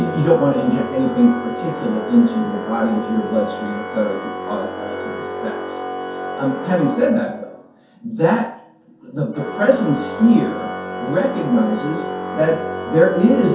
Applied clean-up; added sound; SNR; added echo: none; Organ; 9 dB; reverberation time 0.6 s.